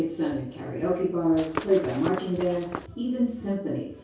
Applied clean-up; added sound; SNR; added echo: none; Walk, footsteps / Run; 9 dB; reverberation time 0.6 s.